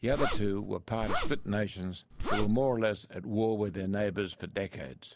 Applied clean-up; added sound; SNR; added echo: none; Zipper (clothing); -1 dB; none.